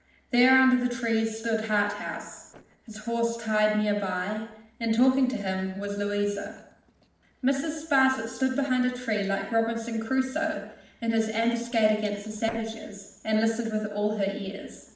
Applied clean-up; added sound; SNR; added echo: neural separator model SepFormer DNS4.